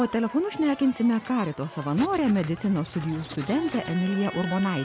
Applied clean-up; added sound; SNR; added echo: none; Writing + Crowd; 14 dB; none.